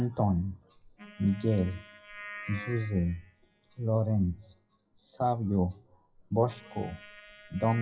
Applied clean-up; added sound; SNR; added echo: classical method WPE with log-MMSE.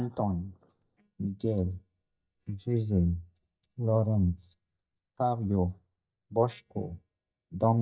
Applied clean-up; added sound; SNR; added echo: neural mask model DeepFilterNet 3.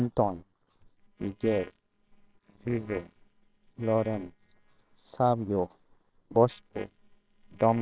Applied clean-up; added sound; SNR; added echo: neural separator model SepFormer WHAMR!.